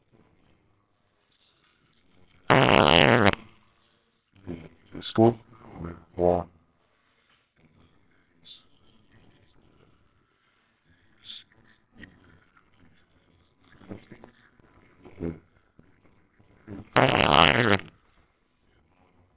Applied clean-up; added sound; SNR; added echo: neural separator model SepFormer WHAMR!.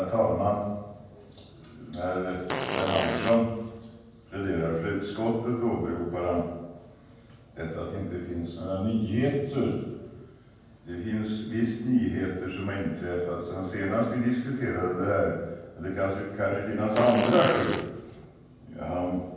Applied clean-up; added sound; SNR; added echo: none; Fart; 4 dB; reverberation time 1.2 s.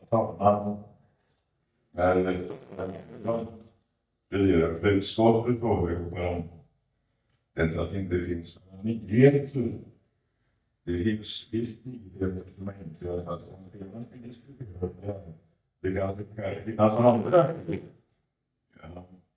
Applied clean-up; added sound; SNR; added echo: neural mask model DeepFilterNet 3.